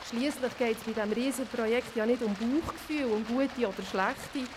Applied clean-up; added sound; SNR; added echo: none; Stream; 14 dB; none.